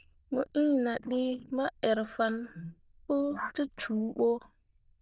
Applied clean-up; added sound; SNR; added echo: neural diffusion model UNIVERSE++.